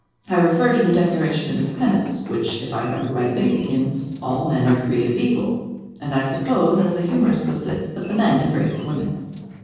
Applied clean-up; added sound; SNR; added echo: neural separator model SepFormer DNS4.